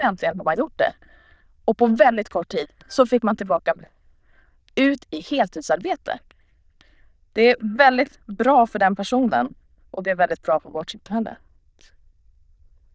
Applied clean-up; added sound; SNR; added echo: neural diffusion model UNIVERSE++.